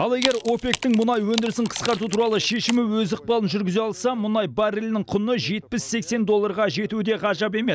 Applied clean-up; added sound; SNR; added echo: none; Wood; 11 dB; none.